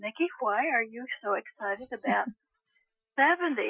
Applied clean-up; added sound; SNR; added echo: classical method Wiener filter.